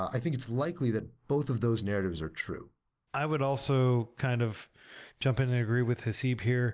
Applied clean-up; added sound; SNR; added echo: none; none; none; none.